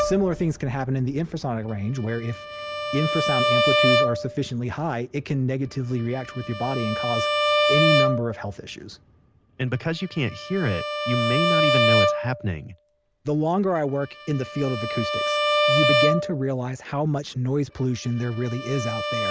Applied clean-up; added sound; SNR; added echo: none; Bowed string instrument; -1 dB; none.